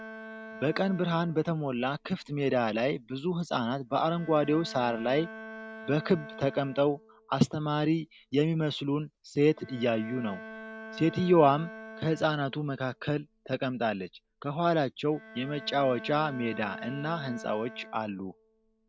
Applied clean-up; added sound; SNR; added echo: none; Bowed string instrument; 17 dB; none.